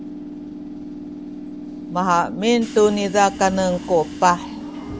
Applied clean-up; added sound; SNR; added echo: none; Subway, metro, underground / Train; 11 dB; none.